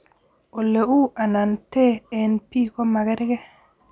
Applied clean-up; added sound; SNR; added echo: none; none; none; none.